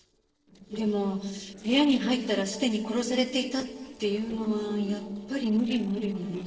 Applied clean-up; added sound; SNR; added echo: neural separator model SepFormer DNS4.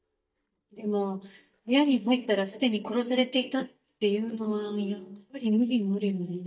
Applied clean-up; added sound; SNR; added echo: neural mask model DeepFilterNet 3.